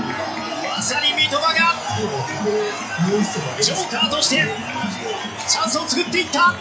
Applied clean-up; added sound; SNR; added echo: classical method log-MMSE.